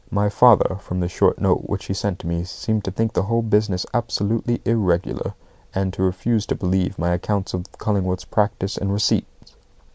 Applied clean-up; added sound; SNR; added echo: none; none; none; none.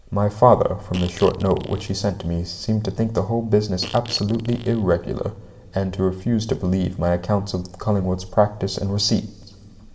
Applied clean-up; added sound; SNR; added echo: none; Fart; 16 dB; reverberation time 2.1 s.